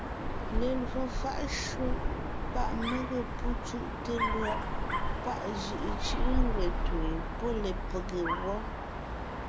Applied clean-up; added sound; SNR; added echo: none; Dog; -4 dB; none.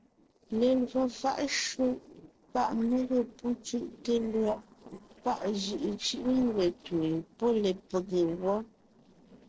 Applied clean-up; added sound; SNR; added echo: neural separator model SepFormer DNS4.